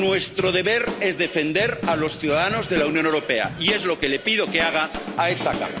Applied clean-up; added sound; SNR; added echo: none; Drum / Drum kit; 10 dB; none.